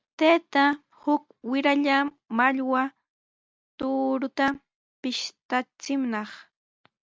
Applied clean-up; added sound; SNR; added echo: none; none; none; none.